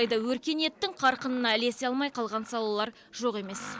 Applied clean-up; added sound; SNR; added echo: none; Mechanisms; 19 dB; none.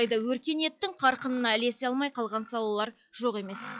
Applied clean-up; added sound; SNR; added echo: classical method log-MMSE.